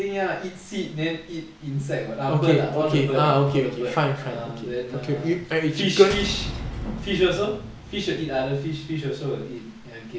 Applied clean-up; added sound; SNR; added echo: none; Shatter / Boom; 11 dB; none.